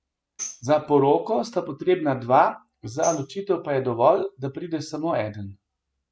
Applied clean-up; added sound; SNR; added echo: none; Tambourine; 17 dB; none.